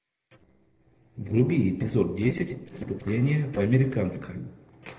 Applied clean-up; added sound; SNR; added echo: neural separator model SepFormer DNS4.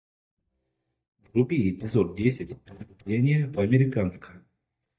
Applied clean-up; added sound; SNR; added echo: neural mask model DeepFilterNet 3.